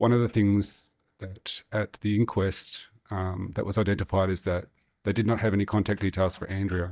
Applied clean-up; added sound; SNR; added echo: neural mask model DeepFilterNet 3.